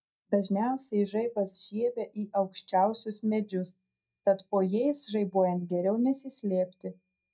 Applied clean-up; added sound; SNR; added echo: neural mask model DeepFilterNet 3.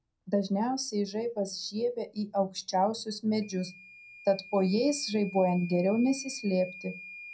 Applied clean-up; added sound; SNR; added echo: none; Microwave oven / Alarm; 20 dB; reverberation time 0.2 s.